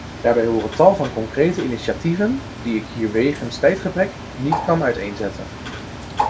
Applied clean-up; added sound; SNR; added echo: none; Bird; 9 dB; none.